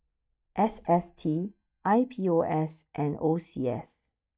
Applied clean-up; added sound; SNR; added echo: neural mask model DeepFilterNet 3.